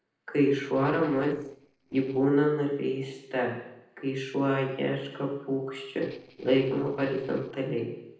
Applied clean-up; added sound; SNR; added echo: neural separator model SepFormer DNS4.